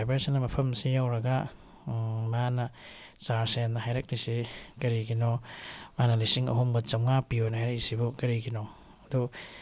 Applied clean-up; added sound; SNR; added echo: none; none; none; none.